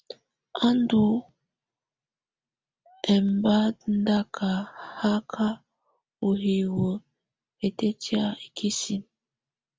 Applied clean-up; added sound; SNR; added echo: none; none; none; none.